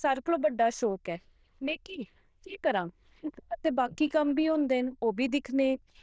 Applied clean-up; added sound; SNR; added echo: neural diffusion model UNIVERSE++.